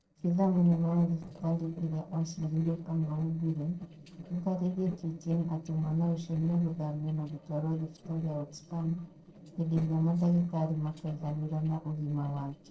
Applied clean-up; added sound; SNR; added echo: neural separator model SepFormer DNS4.